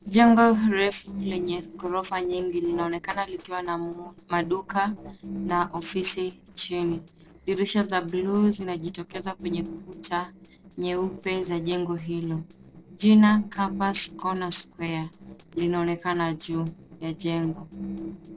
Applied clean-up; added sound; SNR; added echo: neural separator model SepFormer DNS4.